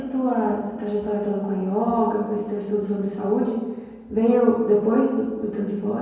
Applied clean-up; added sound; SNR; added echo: none; none; none; reverberation time 1.2 s.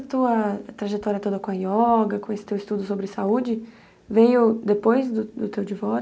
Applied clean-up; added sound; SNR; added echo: none; none; none; none.